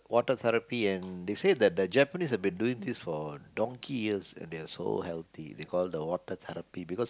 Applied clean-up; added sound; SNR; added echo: none; none; none; none.